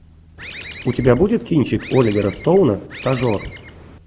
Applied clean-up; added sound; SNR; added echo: none; Bird; 17 dB; none.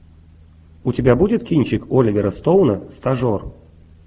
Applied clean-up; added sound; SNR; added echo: none; none; none; none.